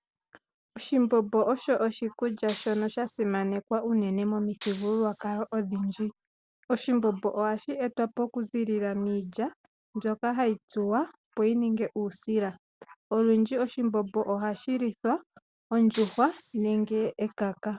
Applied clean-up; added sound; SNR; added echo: none; Clapping; 17 dB; none.